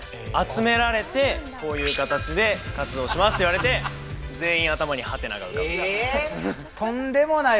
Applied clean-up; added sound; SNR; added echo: none; Accelerating, revving, vroom / Car; 17 dB; none.